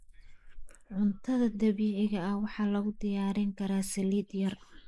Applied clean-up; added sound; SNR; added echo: neural mask model Resemble Enhance denoiser.